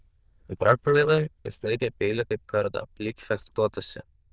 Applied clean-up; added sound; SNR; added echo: neural diffusion model UNIVERSE++.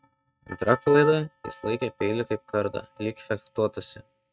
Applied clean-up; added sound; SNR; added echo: neural mask model RNNoise.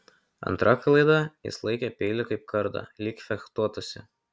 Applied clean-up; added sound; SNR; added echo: none; none; none; none.